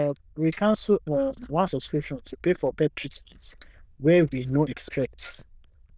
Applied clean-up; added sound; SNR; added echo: neural diffusion model UNIVERSE++.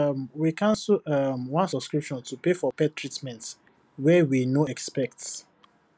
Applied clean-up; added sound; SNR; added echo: none; none; none; none.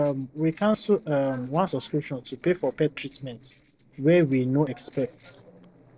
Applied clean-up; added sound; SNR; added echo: neural separator model SepFormer DNS4.